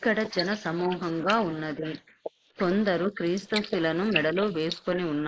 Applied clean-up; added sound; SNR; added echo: neural mask model Resemble Enhance denoiser.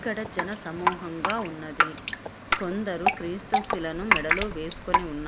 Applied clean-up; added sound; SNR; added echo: none; Drip; -4 dB; none.